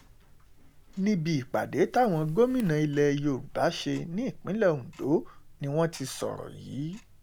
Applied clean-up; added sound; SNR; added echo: none; Tick-tock; 20 dB; none.